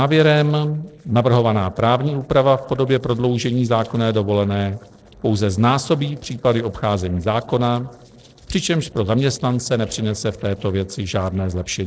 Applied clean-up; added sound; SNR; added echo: neural separator model SepFormer DNS4.